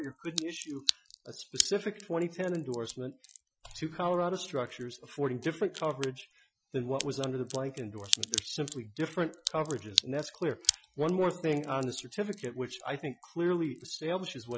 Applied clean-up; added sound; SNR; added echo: classical method Wiener filter.